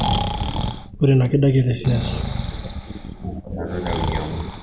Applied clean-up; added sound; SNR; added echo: none; Breathing; 5 dB; none.